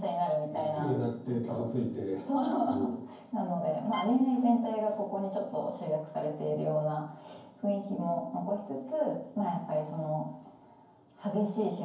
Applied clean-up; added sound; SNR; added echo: none; Bowed string instrument; 13 dB; reverberation time 0.9 s.